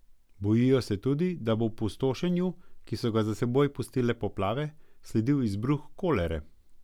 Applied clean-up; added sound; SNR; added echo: none; none; none; none.